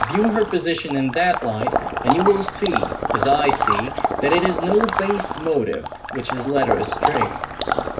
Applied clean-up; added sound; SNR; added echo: none; Water / Liquid; 2 dB; reverberation time 0.4 s.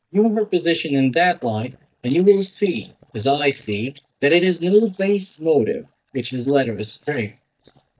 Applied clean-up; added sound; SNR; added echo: neural mask model DeepFilterNet 3.